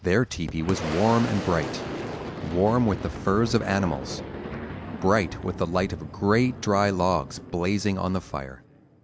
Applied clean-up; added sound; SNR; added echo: none; Boom; 10 dB; none.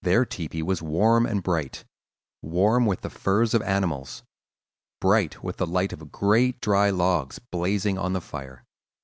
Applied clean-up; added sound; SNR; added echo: none; none; none; none.